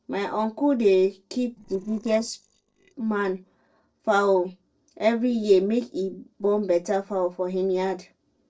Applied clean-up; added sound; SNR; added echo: neural separator model SepFormer DNS4.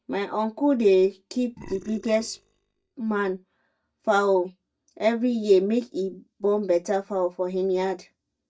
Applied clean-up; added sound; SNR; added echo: neural mask model DeepFilterNet 3.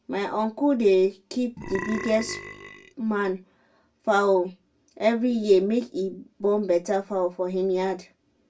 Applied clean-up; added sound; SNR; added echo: none; Burping, eructation; 11 dB; reverberation time 0.2 s.